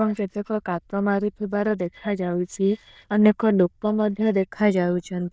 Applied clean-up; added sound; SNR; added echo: neural diffusion model UNIVERSE++.